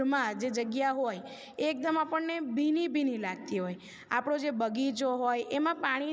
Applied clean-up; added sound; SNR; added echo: none; none; none; none.